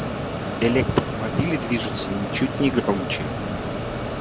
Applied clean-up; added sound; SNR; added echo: none; Mechanisms; 2 dB; none.